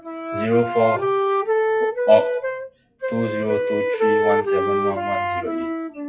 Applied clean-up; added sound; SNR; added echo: classical method WPE with log-MMSE.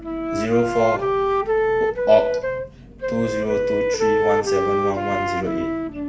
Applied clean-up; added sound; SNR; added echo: none; Wind instrument, woodwind instrument; -2 dB; reverberation time 0.4 s.